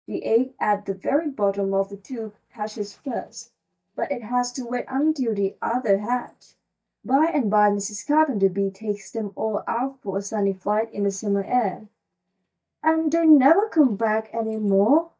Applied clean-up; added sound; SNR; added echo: neural mask model DeepFilterNet 3.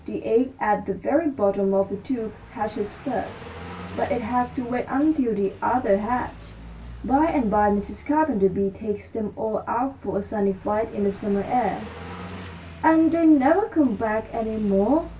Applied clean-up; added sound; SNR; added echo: none; Car passing by; 18 dB; reverberation time 0.2 s.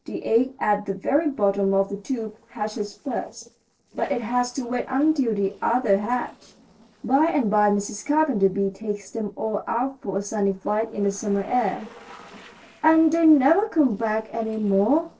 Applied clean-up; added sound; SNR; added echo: neural separator model SepFormer DNS4.